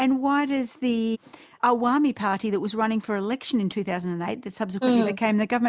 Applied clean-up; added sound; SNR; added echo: none; none; none; none.